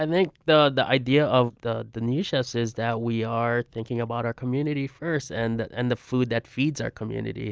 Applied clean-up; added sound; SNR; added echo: none; none; none; none.